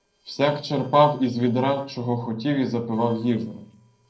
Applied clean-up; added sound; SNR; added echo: neural separator model SepFormer DNS4.